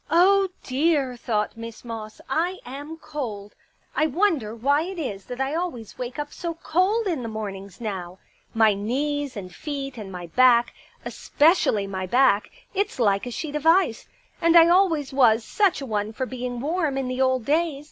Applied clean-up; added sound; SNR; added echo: none; none; none; none.